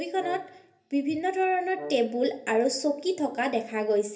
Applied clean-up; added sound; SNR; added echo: none; Brass instrument; 17 dB; reverberation time 0.3 s.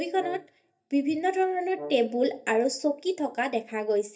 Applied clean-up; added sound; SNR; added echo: neural mask model DeepFilterNet 3.